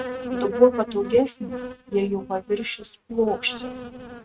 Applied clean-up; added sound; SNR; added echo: neural mask model RNNoise.